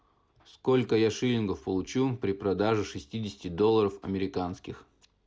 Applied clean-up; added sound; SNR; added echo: none; none; none; none.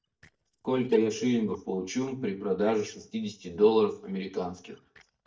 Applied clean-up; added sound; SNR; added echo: neural mask model DeepFilterNet 3.